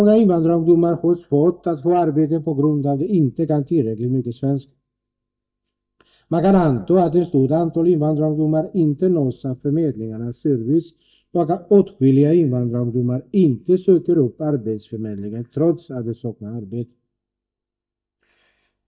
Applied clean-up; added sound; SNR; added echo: neural mask model DeepFilterNet 3.